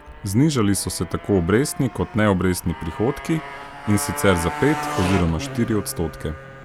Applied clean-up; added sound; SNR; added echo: none; Motorcycle; 11 dB; none.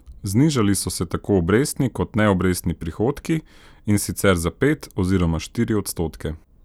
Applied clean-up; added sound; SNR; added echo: none; none; none; none.